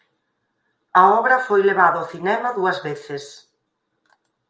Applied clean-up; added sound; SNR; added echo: none; none; none; none.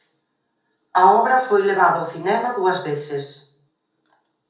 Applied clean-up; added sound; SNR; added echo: none; none; none; reverberation time 0.4 s.